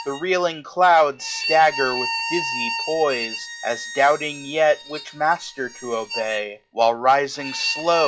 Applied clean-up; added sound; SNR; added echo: classical method log-MMSE.